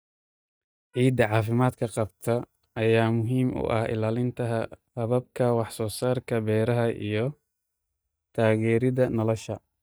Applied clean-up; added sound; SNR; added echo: neural mask model DeepFilterNet 3.